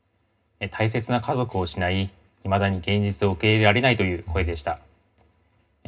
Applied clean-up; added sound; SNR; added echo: none; none; none; reverberation time 0.2 s.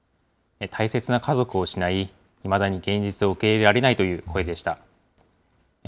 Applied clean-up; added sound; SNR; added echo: none; none; none; none.